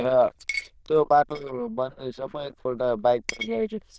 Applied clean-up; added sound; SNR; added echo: neural diffusion model UNIVERSE++.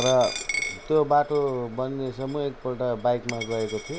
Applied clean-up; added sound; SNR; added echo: none; Coin (dropping); 11 dB; none.